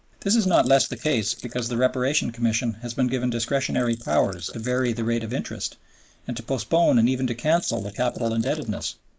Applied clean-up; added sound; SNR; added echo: neural mask model Resemble Enhance denoiser.